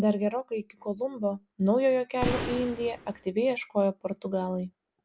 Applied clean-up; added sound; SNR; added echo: none; Boom; 5 dB; none.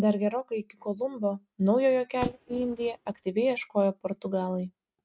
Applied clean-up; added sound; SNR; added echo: neural mask model RNNoise.